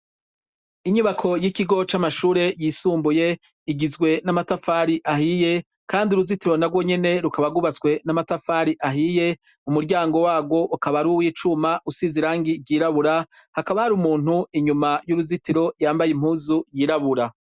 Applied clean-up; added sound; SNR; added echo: none; none; none; none.